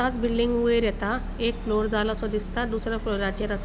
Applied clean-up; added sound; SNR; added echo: none; none; none; none.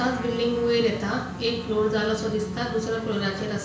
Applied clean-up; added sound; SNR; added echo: none; Trumpet; 19 dB; reverberation time 0.5 s.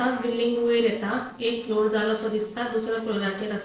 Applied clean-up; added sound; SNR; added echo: neural separator model SepFormer DNS4.